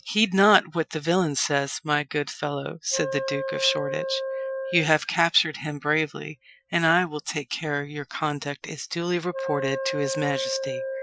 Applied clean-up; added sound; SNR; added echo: classical method Wiener filter.